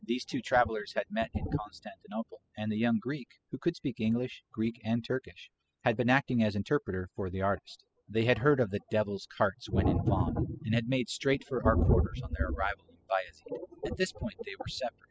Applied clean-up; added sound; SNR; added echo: classical method spectral subtraction.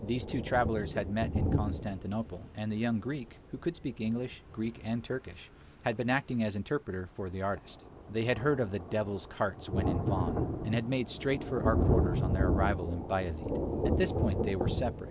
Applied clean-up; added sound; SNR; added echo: none; Thunder; 1 dB; none.